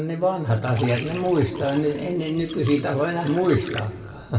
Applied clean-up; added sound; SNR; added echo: none; Fill (with liquid); 17 dB; reverberation time 1.5 s.